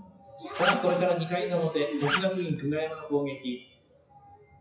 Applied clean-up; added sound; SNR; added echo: classical method WPE with log-MMSE.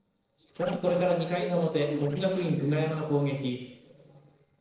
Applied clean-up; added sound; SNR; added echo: neural separator model SepFormer DNS4.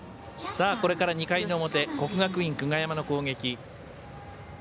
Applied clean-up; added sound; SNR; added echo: none; none; none; none.